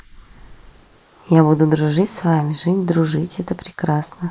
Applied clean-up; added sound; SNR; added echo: neural mask model Resemble Enhance denoiser.